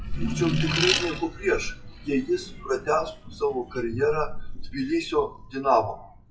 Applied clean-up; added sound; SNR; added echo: classical method WPE with log-MMSE.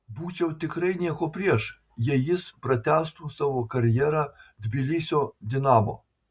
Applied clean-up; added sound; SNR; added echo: none; none; none; none.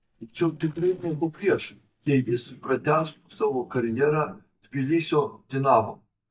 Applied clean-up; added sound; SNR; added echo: neural mask model DeepFilterNet 3.